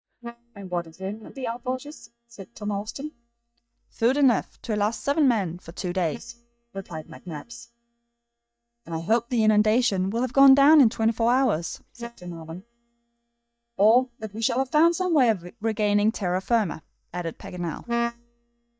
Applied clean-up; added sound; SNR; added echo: neural mask model DeepFilterNet 3.